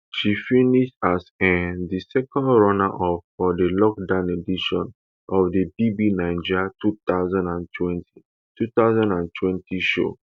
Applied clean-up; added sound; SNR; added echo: none; none; none; none.